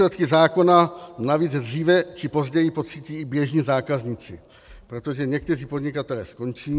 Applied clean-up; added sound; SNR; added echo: none; none; none; none.